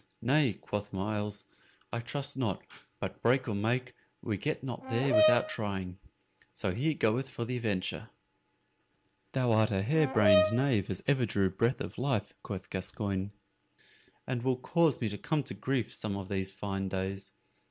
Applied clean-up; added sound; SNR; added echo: none; Brass instrument; 0 dB; none.